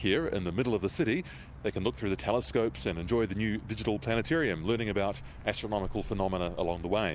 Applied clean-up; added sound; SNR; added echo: none; none; none; none.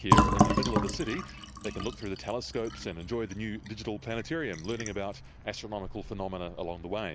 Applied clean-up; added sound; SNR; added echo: none; Fill (with liquid); -3 dB; none.